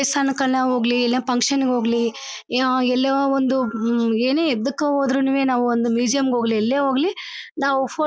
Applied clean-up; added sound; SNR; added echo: none; none; none; none.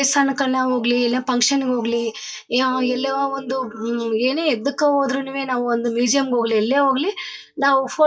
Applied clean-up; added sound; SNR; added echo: neural mask model DeepFilterNet 3.